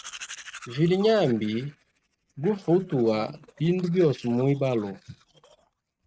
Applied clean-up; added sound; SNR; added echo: neural mask model RNNoise.